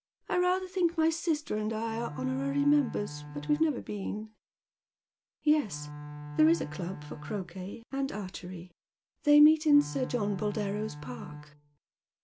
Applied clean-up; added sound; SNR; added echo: none; Bowed string instrument; 11 dB; none.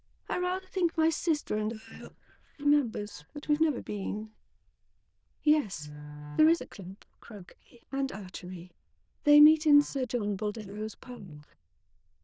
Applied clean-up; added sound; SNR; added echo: neural diffusion model UNIVERSE++.